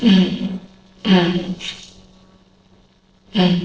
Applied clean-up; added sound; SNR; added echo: neural separator model SepFormer DNS4.